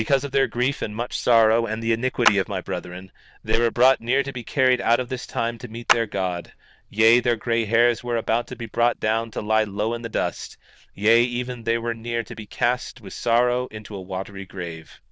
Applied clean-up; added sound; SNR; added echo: neural diffusion model UNIVERSE++.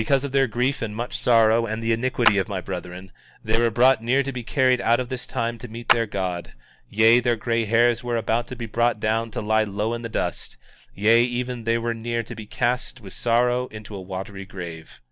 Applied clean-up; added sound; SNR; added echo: none; Clapping; 6 dB; none.